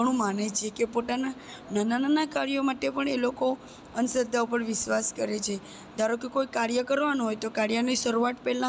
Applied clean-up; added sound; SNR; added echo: none; none; none; none.